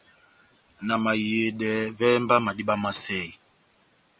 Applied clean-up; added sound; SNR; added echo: none; none; none; none.